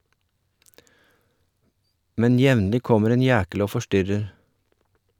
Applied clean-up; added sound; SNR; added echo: none; none; none; none.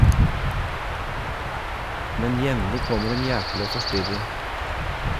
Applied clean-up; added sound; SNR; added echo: none; Stream / Chirp, tweet / Wind; -5 dB; none.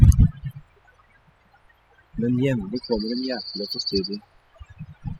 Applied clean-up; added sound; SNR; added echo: classical method spectral subtraction.